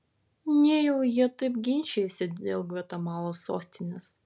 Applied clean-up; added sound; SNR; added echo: none; none; none; none.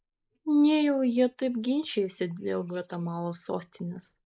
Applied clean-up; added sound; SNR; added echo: neural mask model Resemble Enhance denoiser.